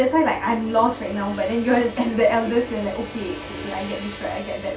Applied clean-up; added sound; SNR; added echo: none; Gong; 14 dB; none.